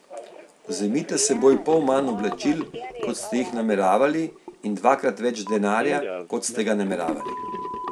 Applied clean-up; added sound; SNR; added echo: none; Sink (filling or washing) / Gurgling + Telephone; 10 dB; none.